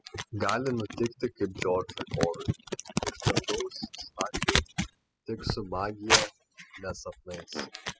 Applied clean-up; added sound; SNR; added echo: classical method spectral subtraction.